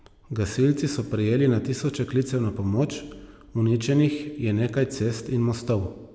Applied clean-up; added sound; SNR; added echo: none; none; none; none.